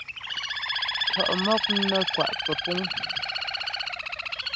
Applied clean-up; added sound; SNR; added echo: none; Bird; -3 dB; none.